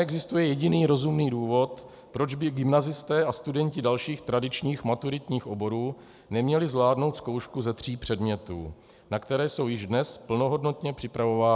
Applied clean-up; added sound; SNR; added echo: none; none; none; none.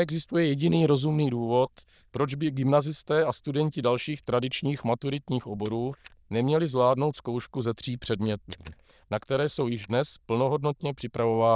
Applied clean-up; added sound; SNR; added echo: neural diffusion model UNIVERSE++.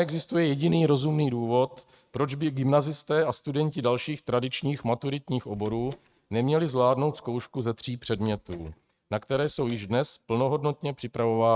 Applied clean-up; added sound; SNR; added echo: neural mask model RNNoise.